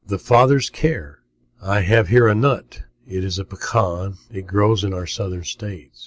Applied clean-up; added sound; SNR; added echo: none; none; none; none.